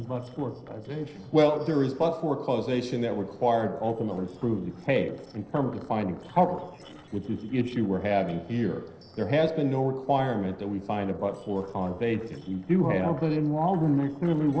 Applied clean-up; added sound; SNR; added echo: neural separator model SepFormer DNS4.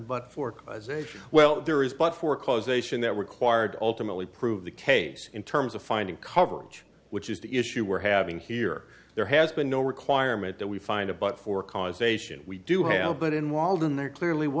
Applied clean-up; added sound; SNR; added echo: none; none; none; none.